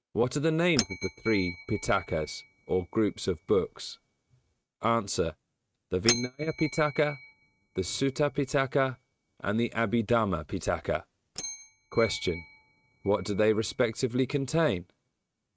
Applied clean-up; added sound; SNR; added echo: neural mask model RNNoise.